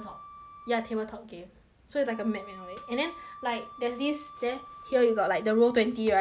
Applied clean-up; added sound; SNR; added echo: none; Wind instrument, woodwind instrument; 18 dB; none.